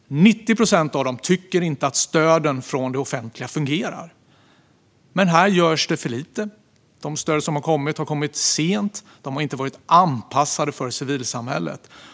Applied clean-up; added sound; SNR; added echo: none; none; none; none.